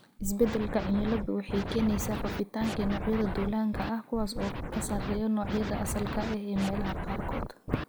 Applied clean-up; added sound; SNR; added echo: none; Scratching (performance technique); 4 dB; none.